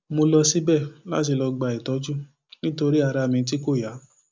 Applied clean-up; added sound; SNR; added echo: none; none; none; none.